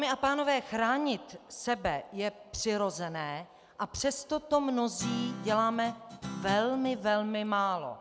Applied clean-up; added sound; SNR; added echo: none; Guitar; 10 dB; none.